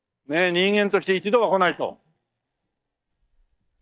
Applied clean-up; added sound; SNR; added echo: neural mask model DeepFilterNet 3.